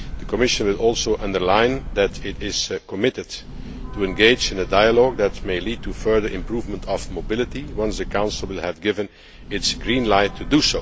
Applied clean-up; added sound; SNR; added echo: none; Train / Breathing; 10 dB; none.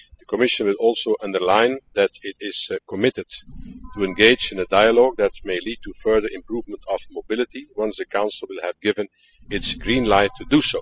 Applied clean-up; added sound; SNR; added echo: classical method spectral subtraction.